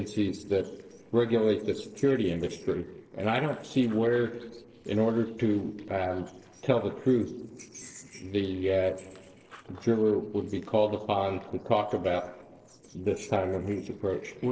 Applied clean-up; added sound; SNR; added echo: neural separator model SepFormer DNS4.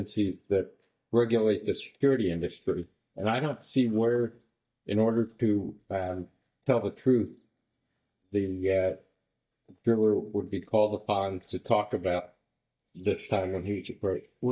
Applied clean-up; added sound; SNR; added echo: neural mask model DeepFilterNet 3.